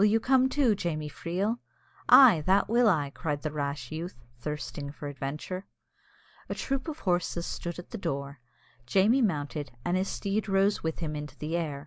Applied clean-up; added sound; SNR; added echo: none; none; none; none.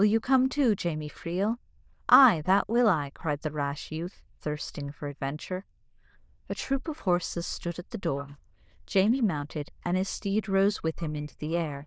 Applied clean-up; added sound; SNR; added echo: neural diffusion model UNIVERSE++.